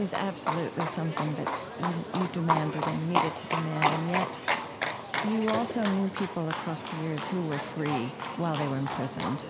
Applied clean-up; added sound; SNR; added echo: none; Livestock, farm animals, working animals; 1 dB; none.